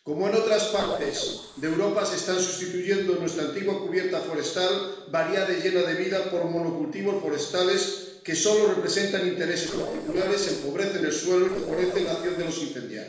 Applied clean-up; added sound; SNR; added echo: neural separator model SepFormer DNS4.